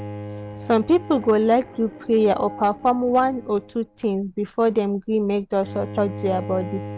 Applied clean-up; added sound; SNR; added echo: none; Bowed string instrument; 14 dB; none.